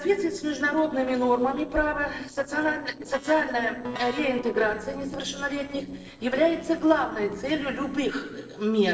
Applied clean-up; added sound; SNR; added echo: neural separator model SepFormer DNS4.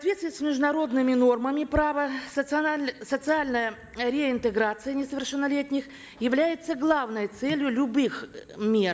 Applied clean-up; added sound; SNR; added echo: none; none; none; none.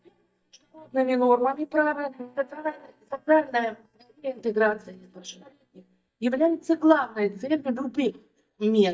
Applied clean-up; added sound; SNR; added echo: neural mask model DeepFilterNet 3.